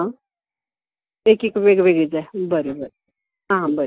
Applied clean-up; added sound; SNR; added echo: neural mask model DeepFilterNet 3.